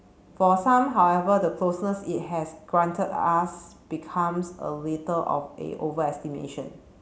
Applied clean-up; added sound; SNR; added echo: none; none; none; none.